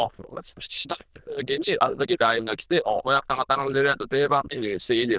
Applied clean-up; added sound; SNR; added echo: neural diffusion model UNIVERSE++.